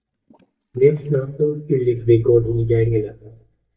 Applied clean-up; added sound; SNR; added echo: neural mask model DeepFilterNet 3.